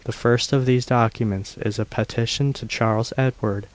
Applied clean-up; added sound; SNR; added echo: none; none; none; none.